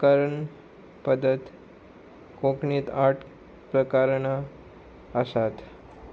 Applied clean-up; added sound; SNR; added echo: none; none; none; none.